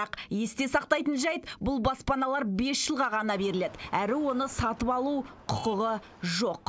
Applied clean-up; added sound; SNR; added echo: none; none; none; none.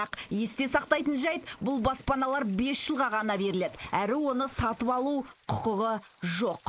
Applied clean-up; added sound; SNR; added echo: neural mask model Resemble Enhance denoiser.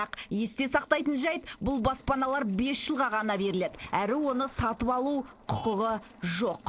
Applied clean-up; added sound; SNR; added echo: neural separator model SepFormer DNS4.